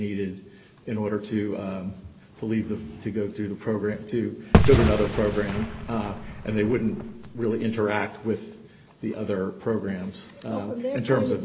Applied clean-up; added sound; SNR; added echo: none; Fireworks; -2 dB; none.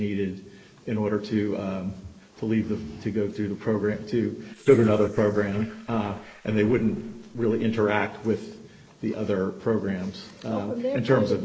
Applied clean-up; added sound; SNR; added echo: neural mask model Resemble Enhance denoiser.